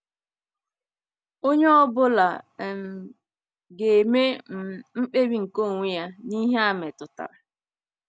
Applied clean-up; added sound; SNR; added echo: none; none; none; none.